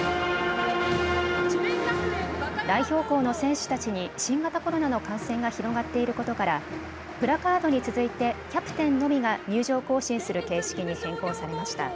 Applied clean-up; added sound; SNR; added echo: none; none; none; none.